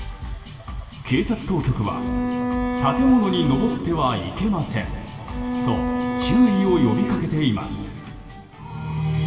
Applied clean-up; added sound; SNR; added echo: none; Bowed string instrument; 3 dB; reverberation time 2.5 s.